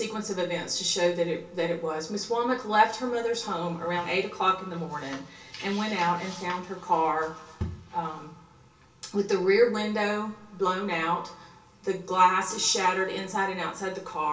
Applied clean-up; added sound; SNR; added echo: none; none; none; reverberation time 0.3 s.